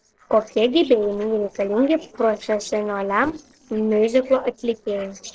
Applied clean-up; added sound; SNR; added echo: neural separator model SepFormer DNS4.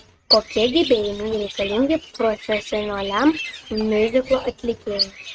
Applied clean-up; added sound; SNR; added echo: neural mask model RNNoise.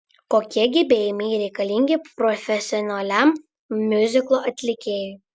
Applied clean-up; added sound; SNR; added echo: none; none; none; none.